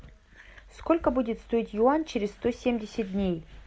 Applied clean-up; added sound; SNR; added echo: none; none; none; none.